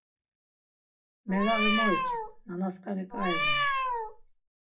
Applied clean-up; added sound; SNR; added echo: none; Meow; -4 dB; reverberation time 0.2 s.